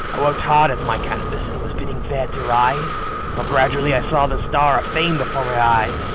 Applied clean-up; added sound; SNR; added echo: none; Breathing; 4 dB; none.